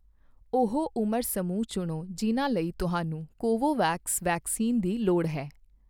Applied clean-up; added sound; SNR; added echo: none; none; none; none.